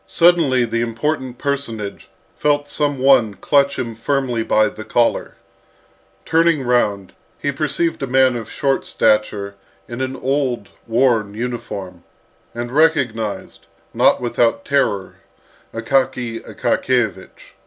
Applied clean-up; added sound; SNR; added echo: none; none; none; none.